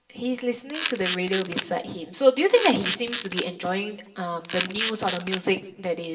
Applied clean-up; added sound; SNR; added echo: none; Camera; -2 dB; reverberation time 0.8 s.